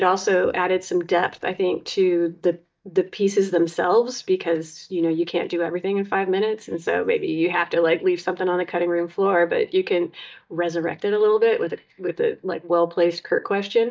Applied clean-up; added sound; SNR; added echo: neural mask model DeepFilterNet 3.